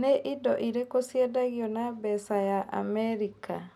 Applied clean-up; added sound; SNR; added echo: none; none; none; none.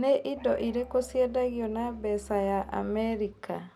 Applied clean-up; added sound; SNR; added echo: none; Musical instrument; 19 dB; none.